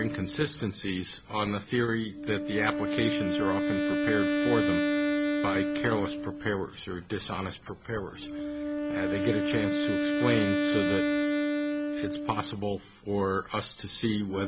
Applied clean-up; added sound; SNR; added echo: none; Wind instrument, woodwind instrument; -1 dB; none.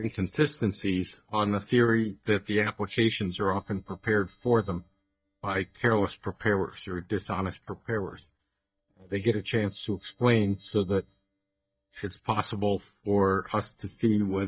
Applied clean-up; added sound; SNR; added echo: neural mask model DeepFilterNet 3.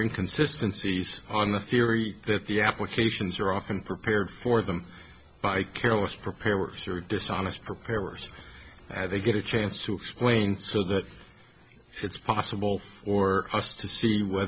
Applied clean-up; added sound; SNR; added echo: none; none; none; none.